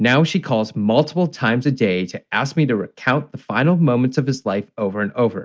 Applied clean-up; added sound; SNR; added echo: none; none; none; none.